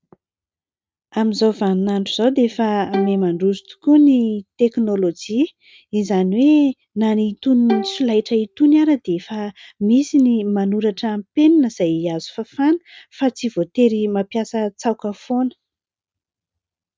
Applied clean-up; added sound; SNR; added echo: neural mask model RNNoise.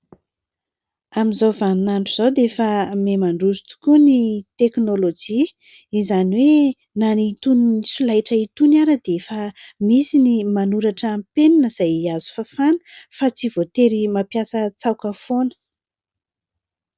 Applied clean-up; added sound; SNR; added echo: none; none; none; none.